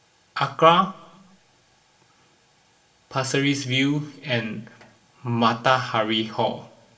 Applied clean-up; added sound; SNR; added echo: none; none; none; reverberation time 0.7 s.